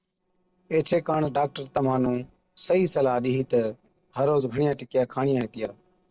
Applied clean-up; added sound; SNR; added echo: neural separator model SepFormer DNS4.